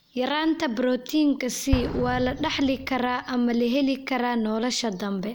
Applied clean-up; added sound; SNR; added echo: none; Explosion; 12 dB; none.